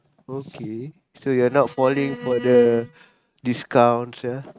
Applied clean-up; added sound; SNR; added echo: neural mask model RNNoise.